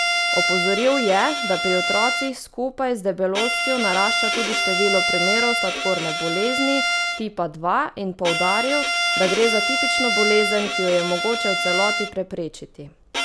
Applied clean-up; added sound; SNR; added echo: none; Bowed string instrument; 0 dB; none.